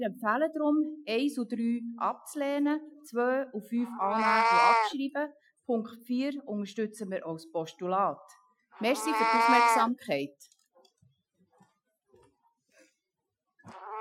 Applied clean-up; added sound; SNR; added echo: classical method Wiener filter.